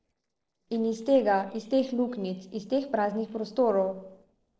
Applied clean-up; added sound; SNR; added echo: neural separator model SepFormer DNS4.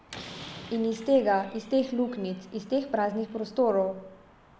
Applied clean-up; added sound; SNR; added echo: none; Slam; 19 dB; none.